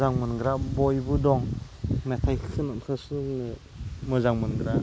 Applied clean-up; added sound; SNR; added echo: none; none; none; none.